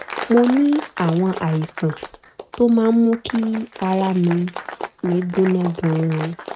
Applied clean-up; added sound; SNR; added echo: neural mask model RNNoise.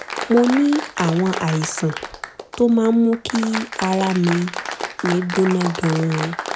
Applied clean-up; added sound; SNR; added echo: none; Applause; 9 dB; none.